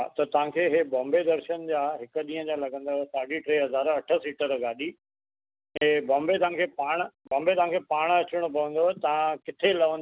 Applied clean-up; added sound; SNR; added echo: none; none; none; none.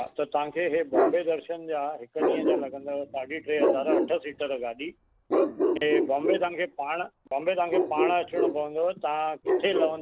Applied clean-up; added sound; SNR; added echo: none; Bark; 0 dB; none.